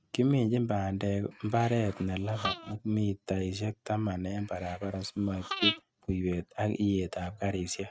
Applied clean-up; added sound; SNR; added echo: neural mask model RNNoise.